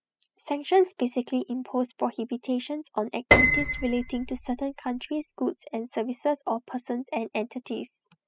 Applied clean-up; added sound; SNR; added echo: classical method spectral subtraction.